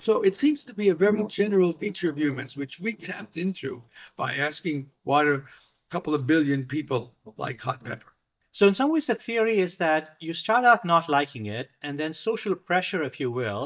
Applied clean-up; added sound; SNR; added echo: neural mask model DeepFilterNet 3.